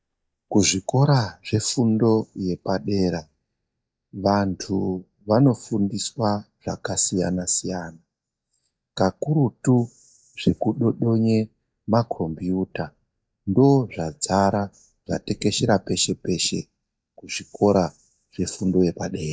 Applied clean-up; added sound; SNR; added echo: neural mask model DeepFilterNet 3.